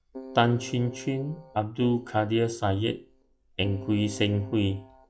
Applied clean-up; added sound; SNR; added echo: classical method log-MMSE.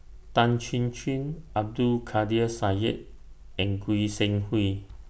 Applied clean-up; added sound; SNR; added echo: none; none; none; none.